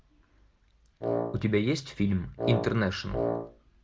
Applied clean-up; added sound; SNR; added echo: none; Wind instrument, woodwind instrument; 2 dB; none.